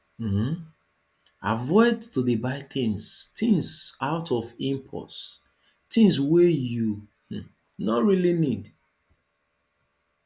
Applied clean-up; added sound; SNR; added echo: none; none; none; none.